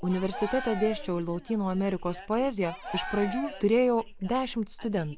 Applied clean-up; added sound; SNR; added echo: none; Cheering; 13 dB; none.